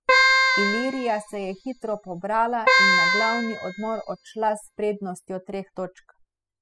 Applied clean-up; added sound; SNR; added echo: classical method spectral subtraction.